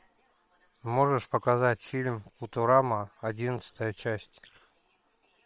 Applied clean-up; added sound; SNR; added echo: neural separator model SepFormer WHAM!.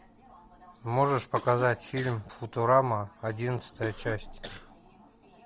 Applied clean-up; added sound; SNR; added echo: none; Cough; 14 dB; none.